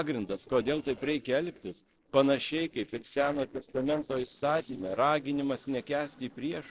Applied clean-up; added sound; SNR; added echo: neural separator model SepFormer DNS4.